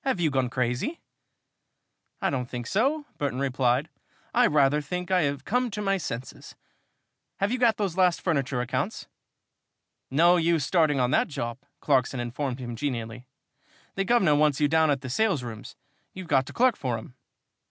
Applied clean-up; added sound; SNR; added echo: none; none; none; none.